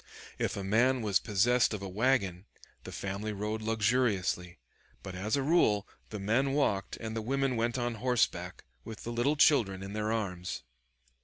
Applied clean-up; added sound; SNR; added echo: none; none; none; none.